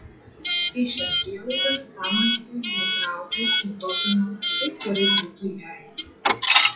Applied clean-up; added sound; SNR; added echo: classical method WPE with log-MMSE.